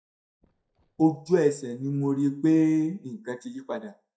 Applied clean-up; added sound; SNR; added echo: neural mask model DeepFilterNet 3.